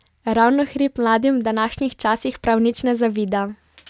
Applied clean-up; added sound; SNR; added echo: none; none; none; none.